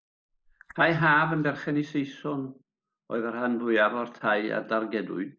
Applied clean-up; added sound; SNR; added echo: neural mask model Resemble Enhance denoiser.